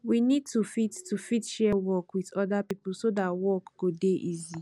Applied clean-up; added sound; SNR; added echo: none; none; none; none.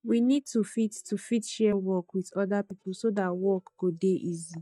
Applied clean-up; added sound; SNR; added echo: neural mask model DeepFilterNet 3.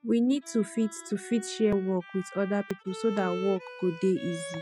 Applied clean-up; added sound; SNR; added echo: classical method spectral subtraction.